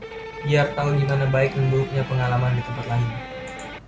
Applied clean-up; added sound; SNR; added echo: none; Electric guitar; 13 dB; none.